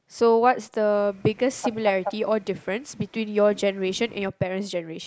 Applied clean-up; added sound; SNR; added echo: neural mask model Resemble Enhance denoiser.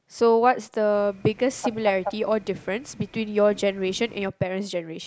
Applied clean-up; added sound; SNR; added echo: none; Fowl; 14 dB; none.